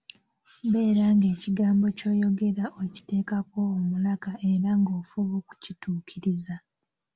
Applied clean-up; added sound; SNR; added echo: none; none; none; none.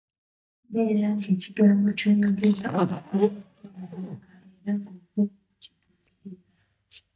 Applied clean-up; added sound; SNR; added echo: neural mask model DeepFilterNet 3.